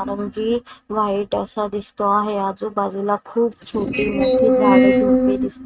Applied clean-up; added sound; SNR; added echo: neural mask model RNNoise.